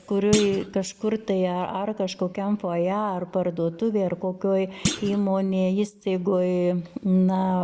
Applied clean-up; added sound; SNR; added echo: none; Thump, thud; 9 dB; none.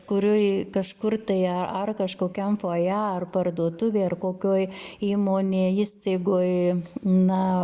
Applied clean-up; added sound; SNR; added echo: none; none; none; none.